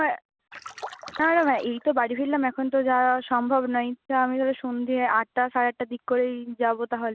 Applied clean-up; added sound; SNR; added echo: none; Splash, splatter; 16 dB; none.